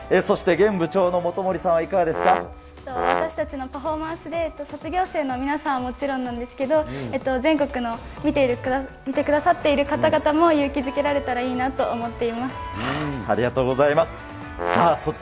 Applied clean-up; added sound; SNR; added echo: none; Brass instrument; 4 dB; none.